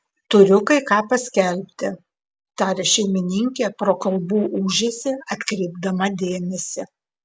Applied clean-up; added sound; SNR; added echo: none; none; none; none.